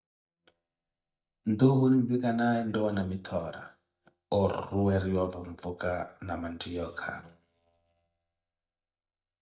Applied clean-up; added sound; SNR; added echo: neural mask model DeepFilterNet 3.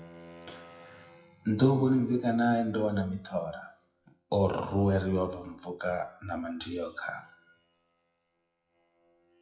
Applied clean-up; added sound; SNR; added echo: classical method WPE with log-MMSE.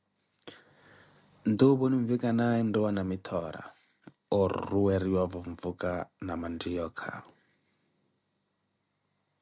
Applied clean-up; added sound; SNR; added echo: none; none; none; none.